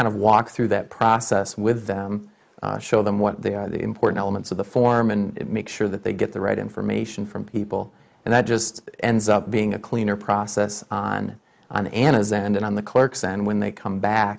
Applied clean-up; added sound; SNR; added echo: neural mask model Resemble Enhance denoiser.